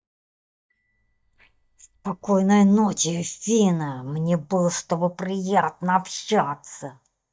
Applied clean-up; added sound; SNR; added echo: neural mask model DeepFilterNet 3.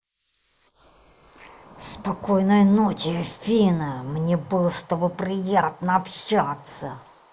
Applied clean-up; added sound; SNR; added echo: neural mask model Resemble Enhance denoiser.